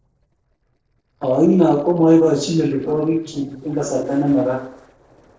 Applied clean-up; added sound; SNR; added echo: neural separator model SepFormer DNS4.